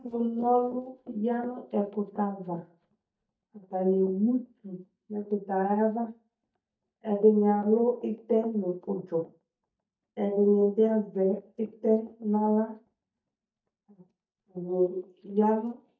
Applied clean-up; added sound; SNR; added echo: neural mask model DeepFilterNet 3.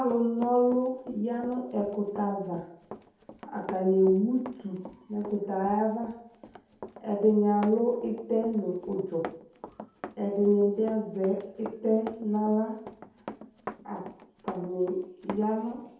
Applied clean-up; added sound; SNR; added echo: none; Run; 16 dB; reverberation time 0.7 s.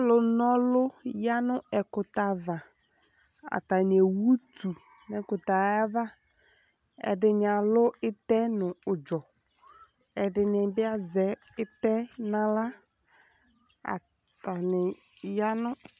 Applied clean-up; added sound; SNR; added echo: none; none; none; none.